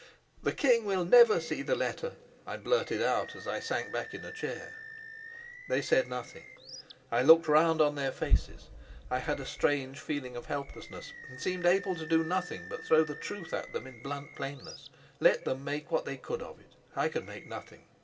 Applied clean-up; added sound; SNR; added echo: none; Animal; 19 dB; reverberation time 2.3 s.